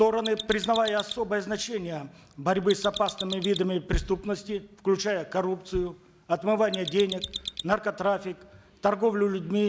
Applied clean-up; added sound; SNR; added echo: none; Mechanisms; 9 dB; none.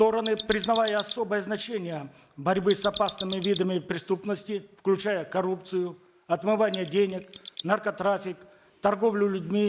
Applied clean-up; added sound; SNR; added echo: neural mask model Resemble Enhance denoiser.